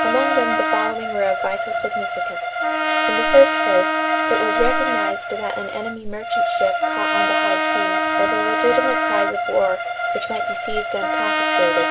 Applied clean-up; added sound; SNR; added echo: none; Bowed string instrument + Trumpet; -3 dB; none.